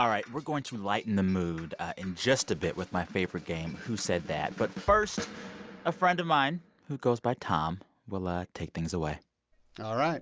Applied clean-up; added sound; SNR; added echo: none; none; none; none.